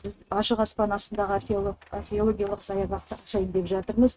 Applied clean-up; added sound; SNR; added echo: neural mask model RNNoise.